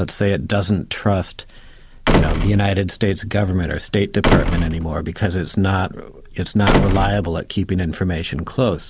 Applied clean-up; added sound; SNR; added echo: none; Slam; 2 dB; none.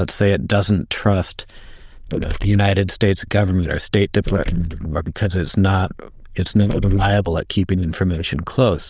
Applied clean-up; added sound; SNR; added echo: neural diffusion model UNIVERSE++.